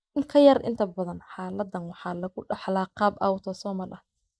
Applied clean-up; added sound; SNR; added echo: neural mask model Resemble Enhance denoiser.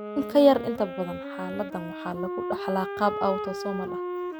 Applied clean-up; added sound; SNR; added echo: none; Wind instrument, woodwind instrument; 7 dB; none.